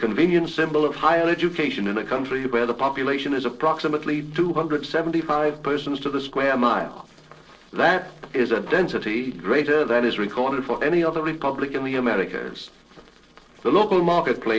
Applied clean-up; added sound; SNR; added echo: neural separator model SepFormer DNS4.